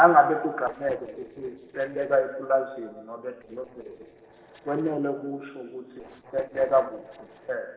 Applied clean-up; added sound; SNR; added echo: neural separator model SepFormer DNS4.